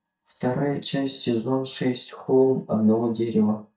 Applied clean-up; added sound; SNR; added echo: neural mask model DeepFilterNet 3.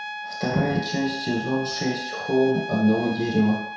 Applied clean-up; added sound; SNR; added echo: none; Trumpet; 10 dB; reverberation time 0.7 s.